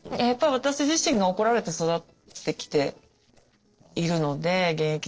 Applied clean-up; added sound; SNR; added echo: neural separator model SepFormer DNS4.